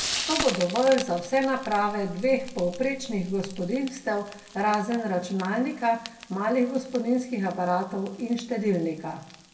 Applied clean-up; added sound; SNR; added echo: none; Frying (food); 12 dB; reverberation time 0.2 s.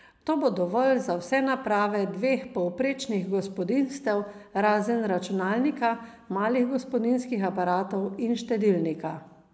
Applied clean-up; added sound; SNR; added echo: none; none; none; none.